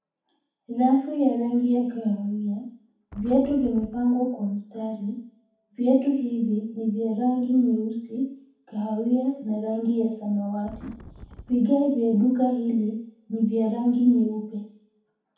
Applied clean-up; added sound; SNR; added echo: none; Wind; 18 dB; reverberation time 0.7 s.